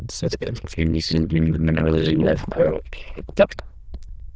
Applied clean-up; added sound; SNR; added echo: neural diffusion model UNIVERSE++.